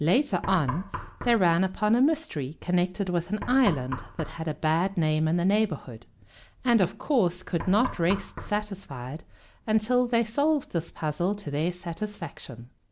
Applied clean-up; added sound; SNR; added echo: none; Knock; 10 dB; none.